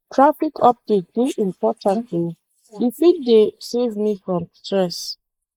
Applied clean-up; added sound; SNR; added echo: neural mask model Resemble Enhance denoiser.